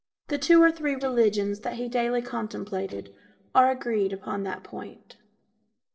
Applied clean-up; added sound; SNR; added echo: neural separator model SepFormer DNS4.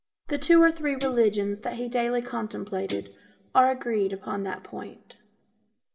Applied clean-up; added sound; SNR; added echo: none; Guitar; 15 dB; reverberation time 0.8 s.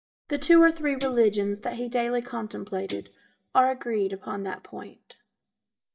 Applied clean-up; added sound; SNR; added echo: neural mask model DeepFilterNet 3.